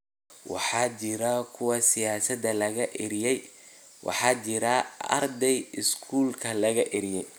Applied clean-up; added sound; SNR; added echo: none; none; none; none.